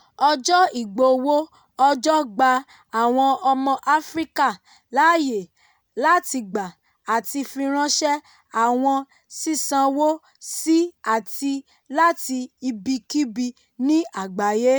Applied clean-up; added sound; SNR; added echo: none; none; none; none.